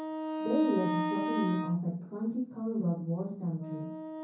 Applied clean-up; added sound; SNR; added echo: none; Wind instrument, woodwind instrument; 3 dB; reverberation time 0.6 s.